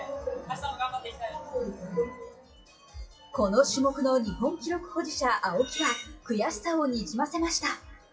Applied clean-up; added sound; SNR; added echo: classical method WPE with log-MMSE.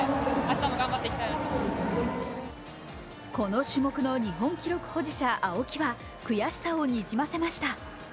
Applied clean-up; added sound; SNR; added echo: none; none; none; none.